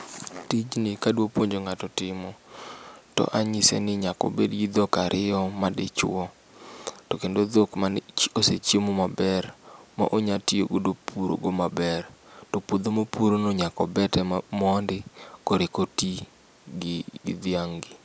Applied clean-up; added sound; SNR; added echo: none; none; none; none.